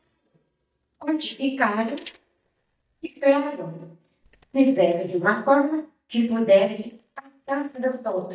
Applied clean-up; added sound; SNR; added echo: neural mask model DeepFilterNet 3.